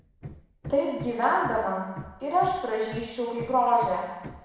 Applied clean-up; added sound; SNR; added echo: none; Hammer; 16 dB; reverberation time 1.1 s.